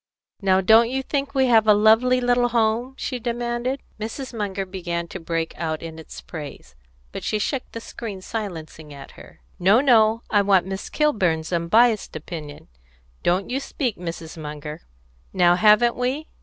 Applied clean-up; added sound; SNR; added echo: none; none; none; none.